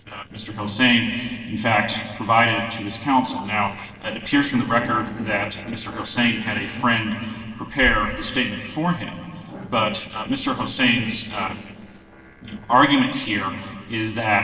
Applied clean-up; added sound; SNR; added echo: neural separator model SepFormer DNS4.